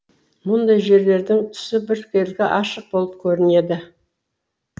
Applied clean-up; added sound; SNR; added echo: none; none; none; none.